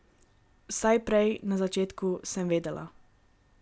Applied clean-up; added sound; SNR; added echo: none; none; none; none.